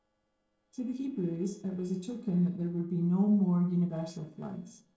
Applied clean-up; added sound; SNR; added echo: neural separator model SepFormer DNS4.